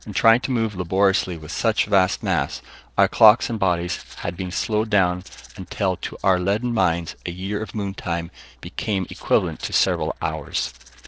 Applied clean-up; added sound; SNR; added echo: neural separator model SepFormer DNS4.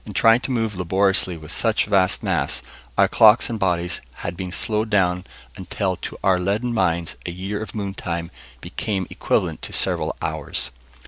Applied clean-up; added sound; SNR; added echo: none; none; none; none.